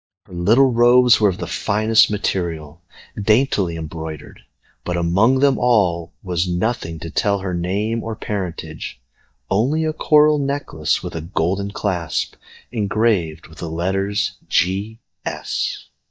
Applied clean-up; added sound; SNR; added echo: neural mask model DeepFilterNet 3.